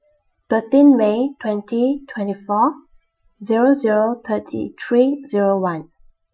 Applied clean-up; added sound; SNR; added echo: classical method Wiener filter.